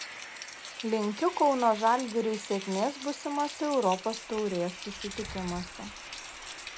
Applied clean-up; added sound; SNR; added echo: none; Rain; 12 dB; none.